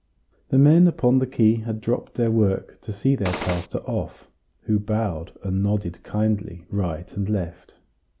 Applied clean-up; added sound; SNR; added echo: none; Gunshot, gunfire; 6 dB; none.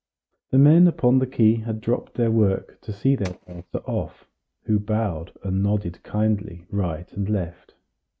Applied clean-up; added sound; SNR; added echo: neural mask model RNNoise.